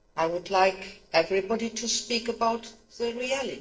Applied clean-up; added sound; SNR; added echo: neural separator model SepFormer DNS4.